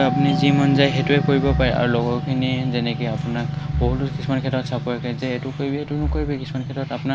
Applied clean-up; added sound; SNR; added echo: none; Doorbell + Breathing; 10 dB; none.